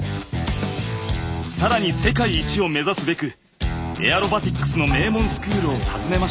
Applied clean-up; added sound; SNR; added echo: none; none; none; none.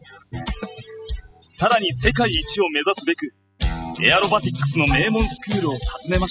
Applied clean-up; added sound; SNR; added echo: classical method spectral subtraction.